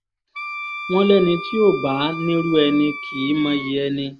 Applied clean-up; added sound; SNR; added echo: none; Wind instrument, woodwind instrument; 12 dB; none.